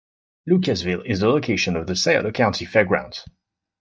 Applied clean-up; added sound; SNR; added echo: neural mask model DeepFilterNet 3.